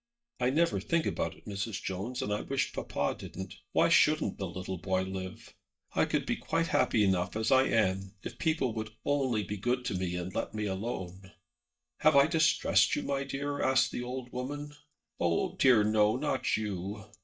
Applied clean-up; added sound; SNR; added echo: neural mask model DeepFilterNet 3.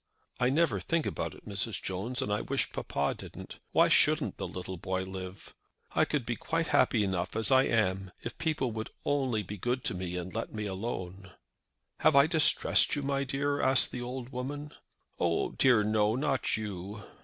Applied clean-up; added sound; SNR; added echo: none; none; none; none.